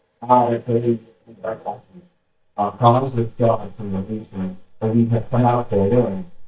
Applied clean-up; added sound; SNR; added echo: neural mask model DeepFilterNet 3.